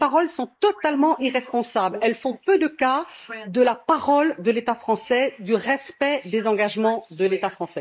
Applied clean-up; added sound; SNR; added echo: neural mask model Resemble Enhance denoiser.